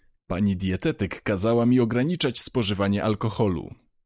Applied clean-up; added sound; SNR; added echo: neural mask model Resemble Enhance denoiser.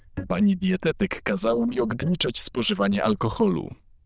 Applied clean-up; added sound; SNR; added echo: neural diffusion model UNIVERSE++.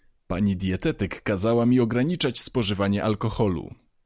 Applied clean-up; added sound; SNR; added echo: none; none; none; none.